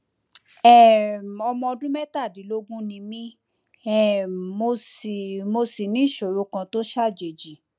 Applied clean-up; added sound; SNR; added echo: none; none; none; none.